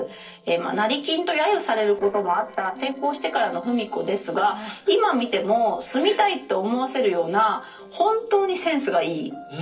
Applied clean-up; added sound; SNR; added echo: neural separator model SepFormer DNS4.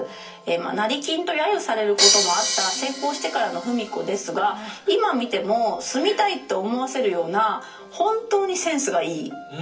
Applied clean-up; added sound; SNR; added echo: none; Crash cymbal; 1 dB; reverberation time 0.3 s.